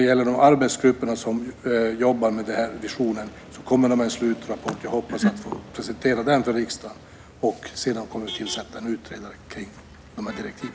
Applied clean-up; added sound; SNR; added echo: none; Motor vehicle (road); 19 dB; none.